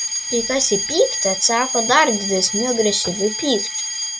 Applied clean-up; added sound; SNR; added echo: none; Alarm; 4 dB; none.